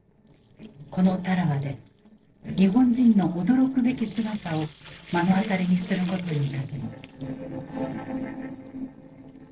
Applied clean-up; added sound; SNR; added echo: neural separator model SepFormer DNS4.